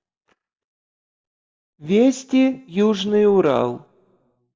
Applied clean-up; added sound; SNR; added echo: none; none; none; reverberation time 0.3 s.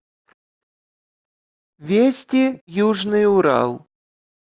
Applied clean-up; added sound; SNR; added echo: none; none; none; none.